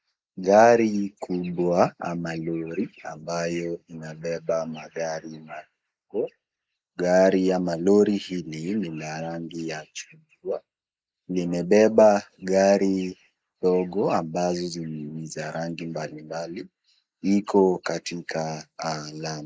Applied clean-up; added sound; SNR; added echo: neural mask model Resemble Enhance denoiser.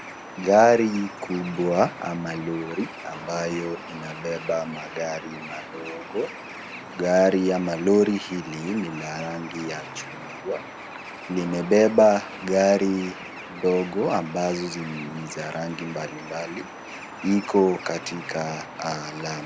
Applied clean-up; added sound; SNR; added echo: none; Bird; 13 dB; none.